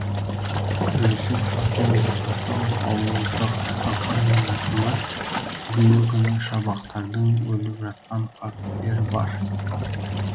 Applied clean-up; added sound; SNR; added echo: none; Engine; 3 dB; none.